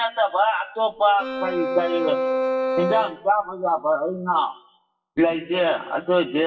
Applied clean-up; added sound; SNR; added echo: classical method WPE with log-MMSE.